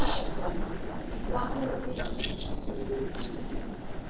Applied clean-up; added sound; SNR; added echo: neural separator model SepFormer DNS4.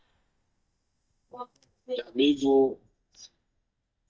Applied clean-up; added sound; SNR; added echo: neural mask model DeepFilterNet 3.